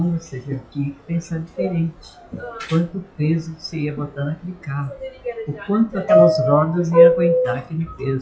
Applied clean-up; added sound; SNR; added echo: classical method WPE with log-MMSE.